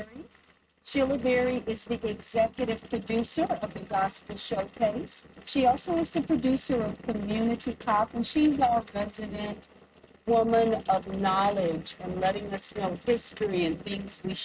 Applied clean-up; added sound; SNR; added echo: neural mask model RNNoise.